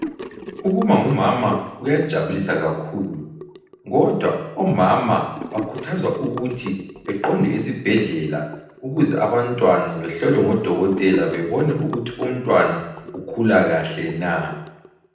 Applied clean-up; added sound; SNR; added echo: none; Sink (filling or washing) / Gurgling; 16 dB; reverberation time 0.8 s.